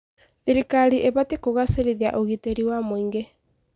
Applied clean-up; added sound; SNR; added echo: none; none; none; none.